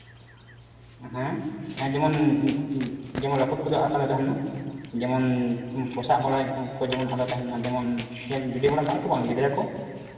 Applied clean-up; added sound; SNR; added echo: none; Run; 17 dB; reverberation time 1.9 s.